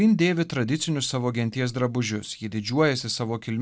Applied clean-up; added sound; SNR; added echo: none; none; none; none.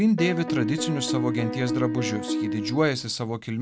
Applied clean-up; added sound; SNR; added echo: none; Piano; 3 dB; none.